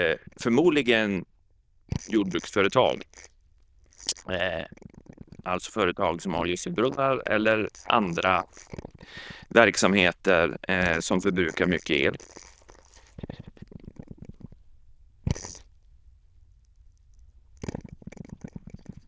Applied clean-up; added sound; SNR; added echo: neural diffusion model UNIVERSE++.